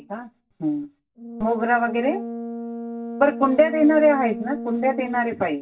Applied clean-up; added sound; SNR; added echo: none; Brass instrument; 10 dB; reverberation time 0.2 s.